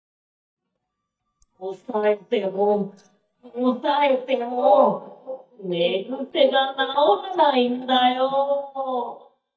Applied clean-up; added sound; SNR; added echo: neural mask model DeepFilterNet 3.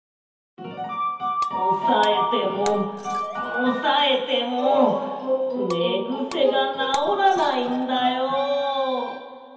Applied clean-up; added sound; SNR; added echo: none; Shatter; 20 dB; reverberation time 0.5 s.